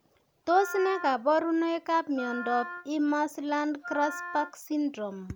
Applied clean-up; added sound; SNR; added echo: none; Wind instrument, woodwind instrument; 13 dB; none.